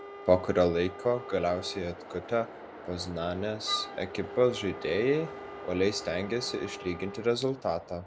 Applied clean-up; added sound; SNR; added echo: none; Wind instrument, woodwind instrument + Train; 12 dB; none.